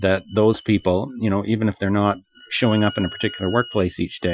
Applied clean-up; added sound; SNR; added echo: classical method Wiener filter.